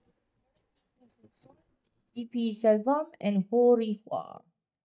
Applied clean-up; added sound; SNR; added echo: neural mask model DeepFilterNet 3.